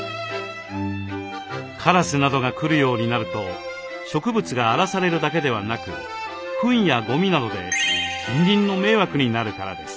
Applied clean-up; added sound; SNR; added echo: none; none; none; none.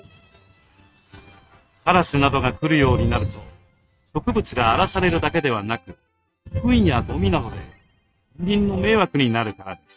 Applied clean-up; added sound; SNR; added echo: neural mask model RNNoise.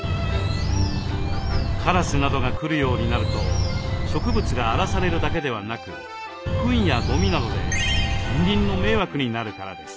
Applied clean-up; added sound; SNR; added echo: none; Bird; -3 dB; none.